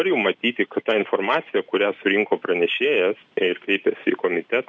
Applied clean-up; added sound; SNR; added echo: none; none; none; none.